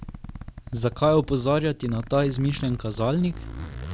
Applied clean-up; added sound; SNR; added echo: none; Zipper (clothing); 12 dB; none.